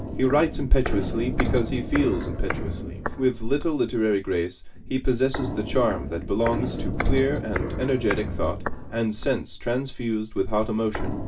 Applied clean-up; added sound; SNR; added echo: none; Walk, footsteps; 7 dB; reverberation time 0.2 s.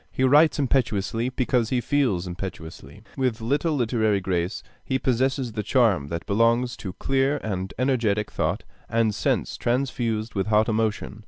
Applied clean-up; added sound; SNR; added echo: none; none; none; none.